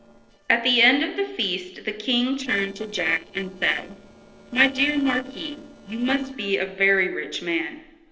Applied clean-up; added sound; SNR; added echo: neural separator model SepFormer DNS4.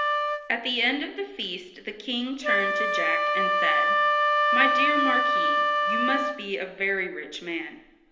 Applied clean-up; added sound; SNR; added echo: none; Wind instrument, woodwind instrument; -4 dB; reverberation time 1.4 s.